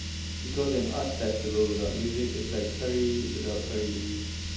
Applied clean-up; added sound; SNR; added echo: none; Car; 3 dB; reverberation time 1.2 s.